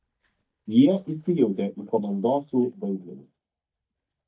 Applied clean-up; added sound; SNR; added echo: neural mask model DeepFilterNet 3.